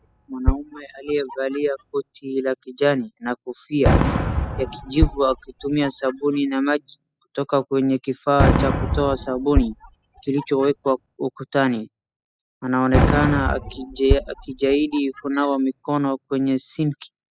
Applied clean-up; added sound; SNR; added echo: classical method spectral subtraction.